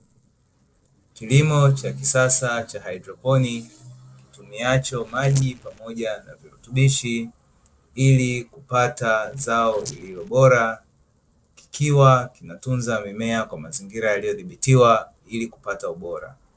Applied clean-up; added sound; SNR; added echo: neural separator model SepFormer DNS4.